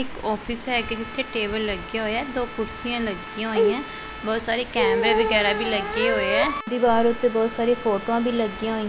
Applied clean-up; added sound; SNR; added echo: none; Trumpet; 17 dB; none.